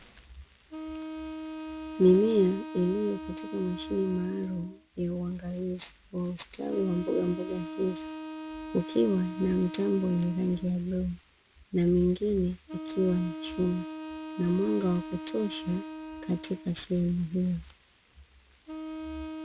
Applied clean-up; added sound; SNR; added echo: none; Wind instrument, woodwind instrument; 11 dB; none.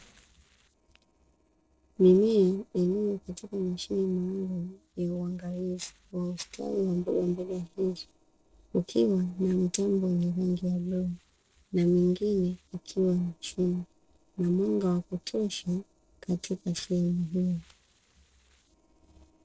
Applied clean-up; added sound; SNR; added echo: neural separator model SepFormer DNS4.